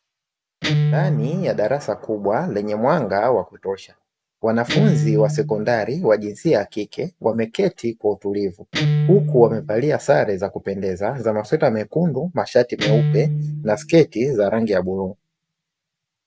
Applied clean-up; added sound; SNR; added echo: none; Guitar; 5 dB; none.